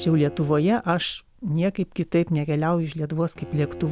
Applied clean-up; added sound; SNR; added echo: none; Bowed string instrument; 18 dB; none.